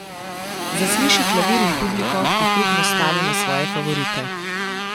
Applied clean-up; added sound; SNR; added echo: none; Motorcycle; -3 dB; none.